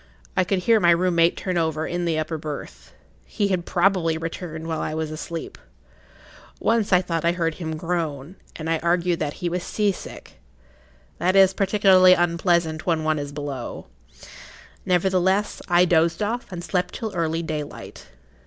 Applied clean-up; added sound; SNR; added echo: none; none; none; none.